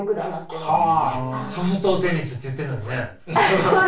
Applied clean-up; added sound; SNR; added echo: none; Zipper (clothing); 17 dB; reverberation time 0.3 s.